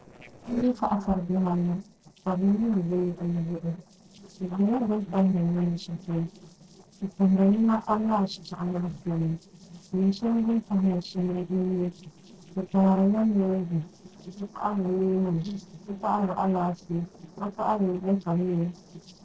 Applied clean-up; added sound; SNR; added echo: neural separator model SepFormer DNS4.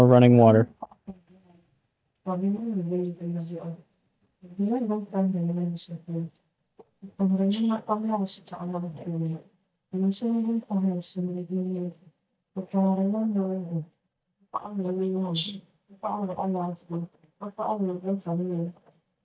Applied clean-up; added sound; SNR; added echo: neural mask model DeepFilterNet 3.